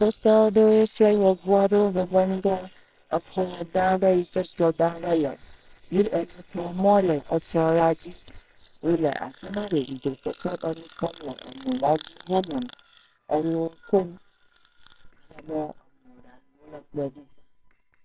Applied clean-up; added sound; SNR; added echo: neural separator model SepFormer WHAMR!.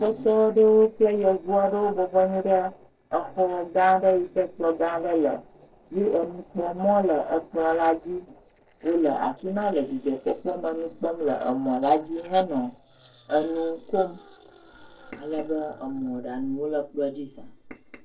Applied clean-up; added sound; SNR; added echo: neural separator model SepFormer DNS4.